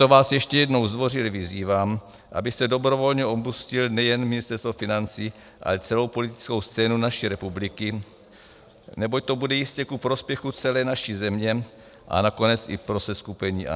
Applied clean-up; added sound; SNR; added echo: none; none; none; none.